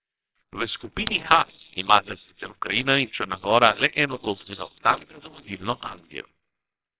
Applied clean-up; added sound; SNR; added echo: neural separator model SepFormer WHAMR!.